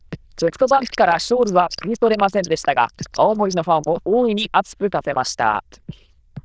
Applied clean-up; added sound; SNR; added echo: neural diffusion model UNIVERSE++.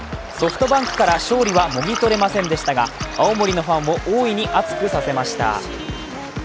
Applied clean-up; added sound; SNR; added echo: none; Liquid; 10 dB; none.